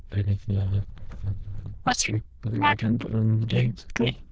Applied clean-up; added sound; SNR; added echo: neural diffusion model UNIVERSE++.